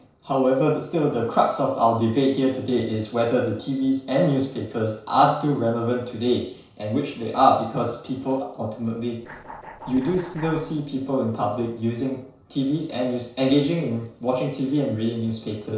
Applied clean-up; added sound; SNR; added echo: neural separator model SepFormer DNS4.